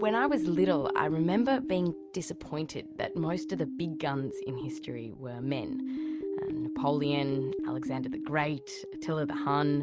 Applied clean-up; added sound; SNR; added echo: none; none; none; none.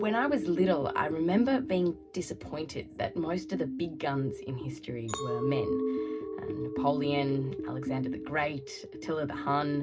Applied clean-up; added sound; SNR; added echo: none; Chink, clink; 10 dB; reverberation time 0.4 s.